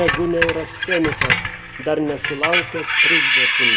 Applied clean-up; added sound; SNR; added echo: none; Screech; -4 dB; reverberation time 1.5 s.